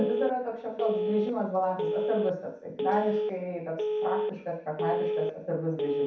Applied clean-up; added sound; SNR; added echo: none; Telephone; 0 dB; reverberation time 0.7 s.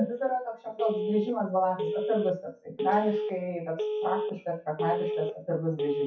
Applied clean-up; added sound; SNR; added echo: classical method WPE with log-MMSE.